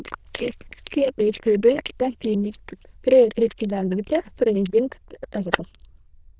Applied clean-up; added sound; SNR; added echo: neural diffusion model UNIVERSE++.